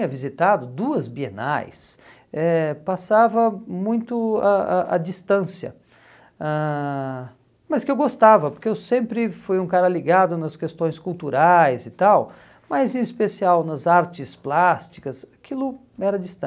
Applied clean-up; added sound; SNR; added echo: none; none; none; none.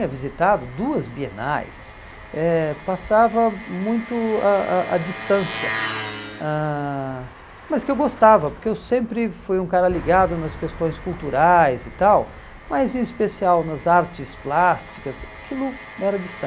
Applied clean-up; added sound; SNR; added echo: none; Engine; 14 dB; none.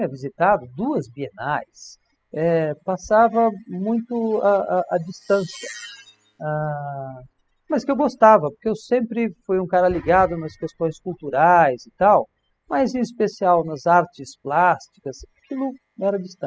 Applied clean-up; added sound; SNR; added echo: classical method spectral subtraction.